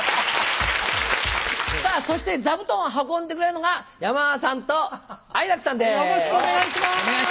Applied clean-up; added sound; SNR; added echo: none; Drum kit; 13 dB; none.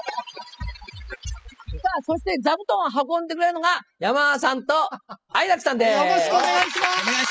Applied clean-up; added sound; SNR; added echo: classical method spectral subtraction.